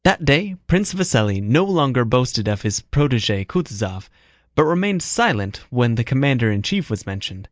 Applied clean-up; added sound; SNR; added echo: neural mask model Resemble Enhance denoiser.